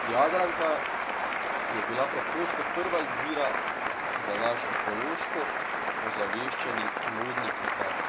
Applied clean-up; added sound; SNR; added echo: none; Applause; -3 dB; none.